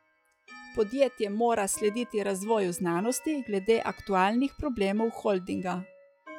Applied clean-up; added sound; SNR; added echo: classical method log-MMSE.